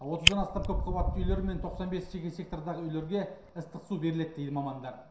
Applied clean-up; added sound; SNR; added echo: none; Fire; 0 dB; reverberation time 0.7 s.